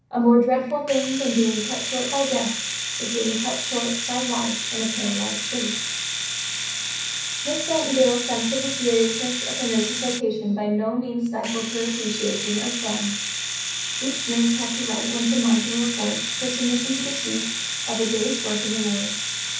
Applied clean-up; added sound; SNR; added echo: none; Domestic sounds, home sounds; 3 dB; reverberation time 0.7 s.